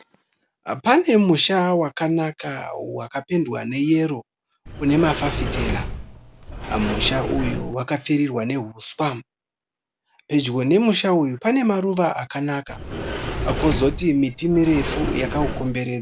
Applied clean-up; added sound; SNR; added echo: none; Sliding door; 5 dB; none.